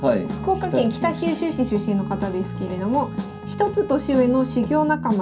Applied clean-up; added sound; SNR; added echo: none; Bowed string instrument; 20 dB; reverberation time 0.3 s.